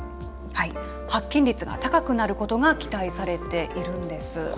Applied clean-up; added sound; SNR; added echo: none; none; none; none.